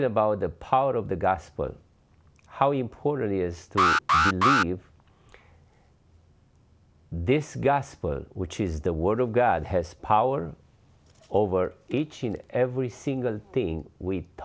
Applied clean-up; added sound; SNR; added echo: none; Alarm; -3 dB; none.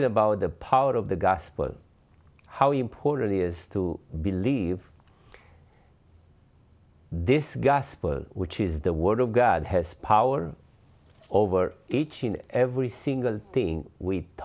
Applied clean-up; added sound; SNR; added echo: none; none; none; none.